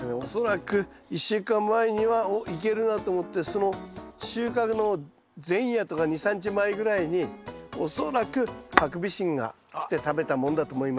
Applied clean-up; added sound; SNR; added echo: none; Tap / Glass; 3 dB; none.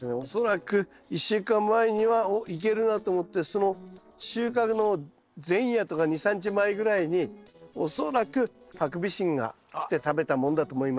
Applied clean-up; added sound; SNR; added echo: neural separator model SepFormer DNS4.